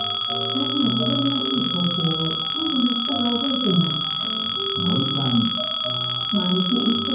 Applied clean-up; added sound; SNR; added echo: none; Telephone; -5 dB; reverberation time 0.9 s.